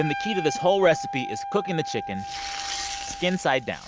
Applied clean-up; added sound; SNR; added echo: none; Wind instrument, woodwind instrument; 8 dB; none.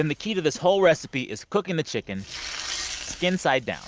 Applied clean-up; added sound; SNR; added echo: none; none; none; none.